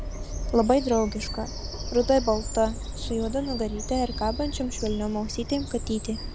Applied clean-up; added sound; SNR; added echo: none; Bird vocalization, bird call, bird song; 6 dB; none.